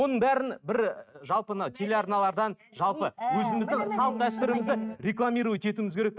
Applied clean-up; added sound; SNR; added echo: neural mask model RNNoise.